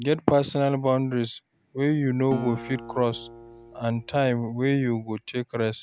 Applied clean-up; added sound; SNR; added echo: none; Acoustic guitar; 15 dB; none.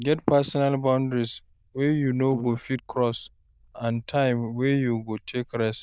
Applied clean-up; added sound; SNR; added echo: neural diffusion model UNIVERSE++.